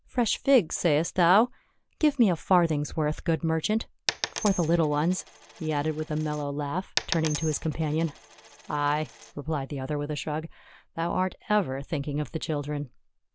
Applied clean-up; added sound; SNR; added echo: none; Coin (dropping); 11 dB; none.